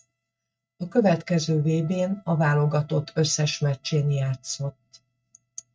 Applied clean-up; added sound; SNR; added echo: neural mask model RNNoise.